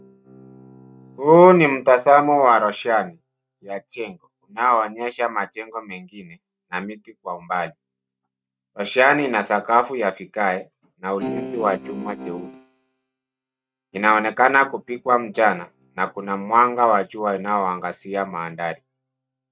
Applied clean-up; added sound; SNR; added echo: neural mask model RNNoise.